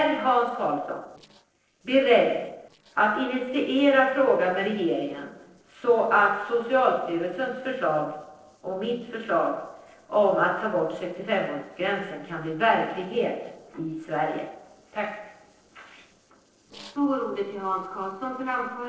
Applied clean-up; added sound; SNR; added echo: neural separator model SepFormer DNS4.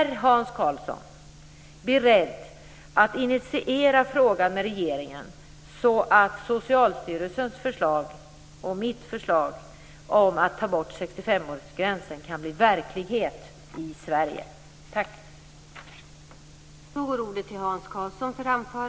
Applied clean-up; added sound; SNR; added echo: none; none; none; none.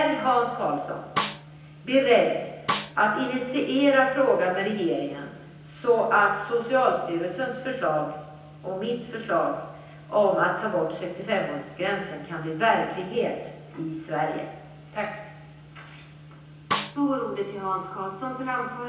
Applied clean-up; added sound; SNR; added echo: none; Snare drum; 4 dB; reverberation time 0.9 s.